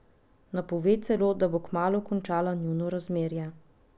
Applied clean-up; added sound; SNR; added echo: none; none; none; none.